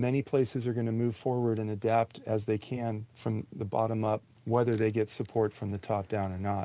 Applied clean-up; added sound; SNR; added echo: none; none; none; none.